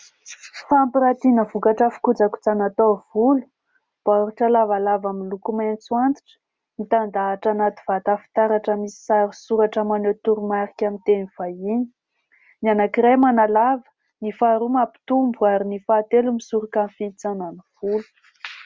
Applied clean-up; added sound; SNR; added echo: none; none; none; none.